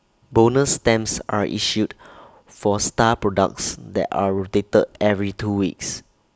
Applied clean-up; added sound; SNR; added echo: none; none; none; none.